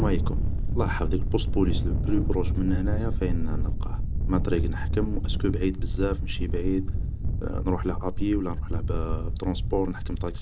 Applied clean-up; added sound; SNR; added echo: none; Thunder; -4 dB; none.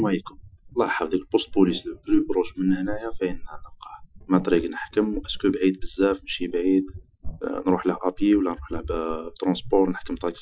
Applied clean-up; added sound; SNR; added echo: classical method Wiener filter.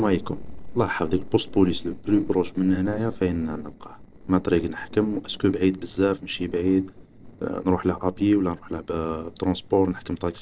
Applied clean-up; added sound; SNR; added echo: neural separator model SepFormer DNS4.